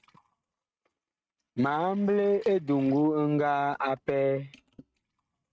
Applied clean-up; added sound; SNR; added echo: neural mask model RNNoise.